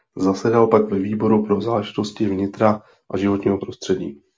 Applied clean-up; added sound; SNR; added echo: none; none; none; none.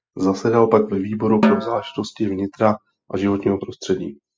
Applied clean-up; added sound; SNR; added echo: classical method spectral subtraction.